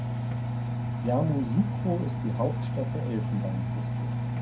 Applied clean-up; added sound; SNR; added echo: none; Engine; -2 dB; reverberation time 0.3 s.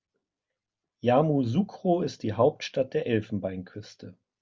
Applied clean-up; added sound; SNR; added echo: none; none; none; none.